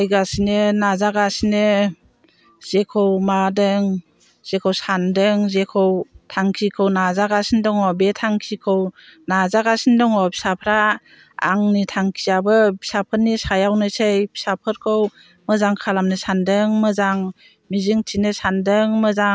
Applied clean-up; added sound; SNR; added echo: none; none; none; none.